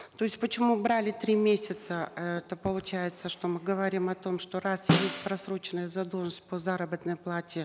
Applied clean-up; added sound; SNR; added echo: none; Snare drum; 1 dB; none.